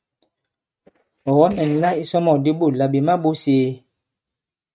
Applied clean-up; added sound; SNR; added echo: neural mask model RNNoise.